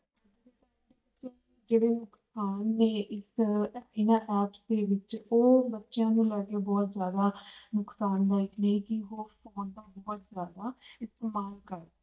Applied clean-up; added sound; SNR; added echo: neural mask model DeepFilterNet 3.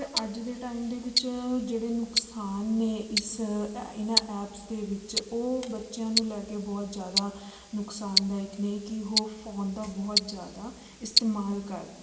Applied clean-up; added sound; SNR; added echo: none; Tick-tock; 1 dB; reverberation time 2.2 s.